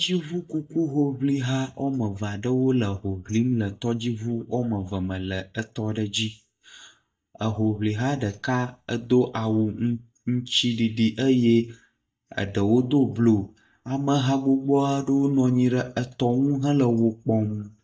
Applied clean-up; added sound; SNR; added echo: neural mask model DeepFilterNet 3.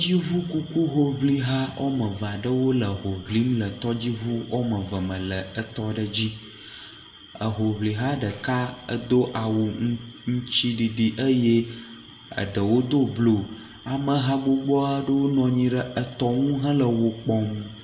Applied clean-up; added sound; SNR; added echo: none; Tambourine; 18 dB; reverberation time 0.7 s.